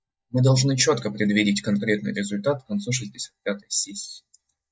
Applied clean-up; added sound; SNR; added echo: neural mask model DeepFilterNet 3.